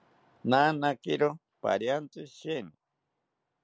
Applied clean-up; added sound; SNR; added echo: none; none; none; none.